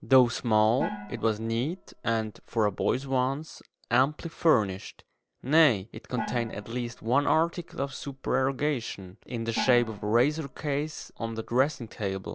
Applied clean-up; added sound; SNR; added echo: none; Gong; 14 dB; none.